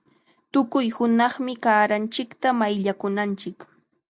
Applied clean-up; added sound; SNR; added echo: none; none; none; none.